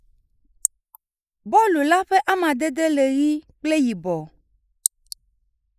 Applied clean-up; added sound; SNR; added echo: neural mask model Resemble Enhance denoiser.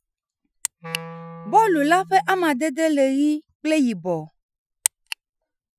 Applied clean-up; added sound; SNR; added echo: classical method Wiener filter.